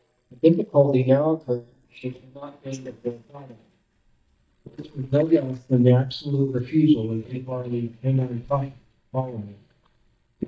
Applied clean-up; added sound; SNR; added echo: neural mask model DeepFilterNet 3.